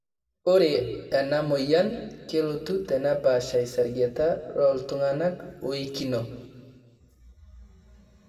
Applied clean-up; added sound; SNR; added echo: none; none; none; reverberation time 1.1 s.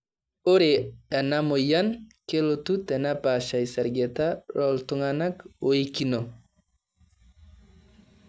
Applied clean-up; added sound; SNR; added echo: none; none; none; none.